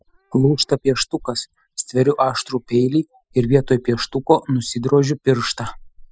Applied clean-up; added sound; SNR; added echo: classical method spectral subtraction.